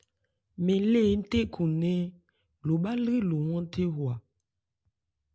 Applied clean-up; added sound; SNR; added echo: none; none; none; none.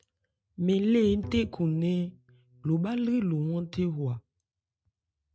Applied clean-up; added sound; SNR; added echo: neural mask model RNNoise.